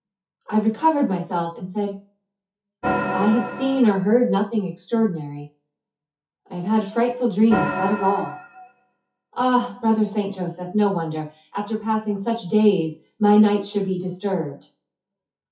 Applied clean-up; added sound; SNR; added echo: classical method WPE with log-MMSE.